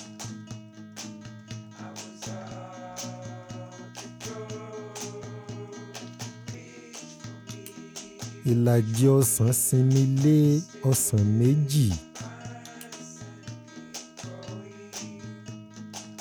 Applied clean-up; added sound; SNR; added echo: none; Acoustic guitar; 12 dB; none.